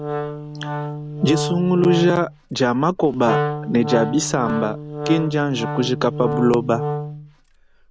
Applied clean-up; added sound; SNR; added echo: none; Wind instrument, woodwind instrument; 6 dB; none.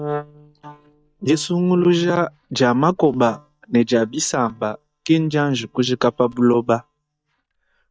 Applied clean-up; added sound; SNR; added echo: neural mask model DeepFilterNet 3.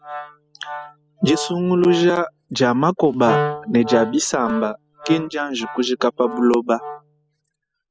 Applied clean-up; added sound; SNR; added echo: classical method spectral subtraction.